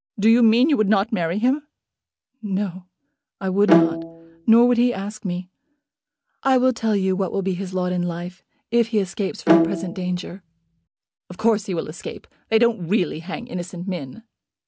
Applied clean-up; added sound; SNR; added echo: none; Bowed string instrument; 0 dB; none.